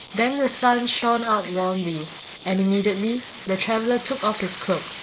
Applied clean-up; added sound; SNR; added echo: neural mask model Resemble Enhance denoiser.